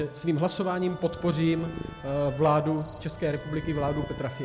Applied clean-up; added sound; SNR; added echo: none; Purr + Musical instrument; 13 dB; none.